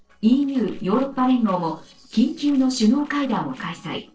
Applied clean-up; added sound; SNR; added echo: neural separator model SepFormer DNS4.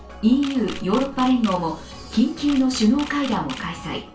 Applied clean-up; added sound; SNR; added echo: none; Camera; 18 dB; reverberation time 0.3 s.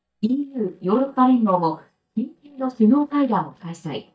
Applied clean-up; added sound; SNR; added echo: neural mask model DeepFilterNet 3.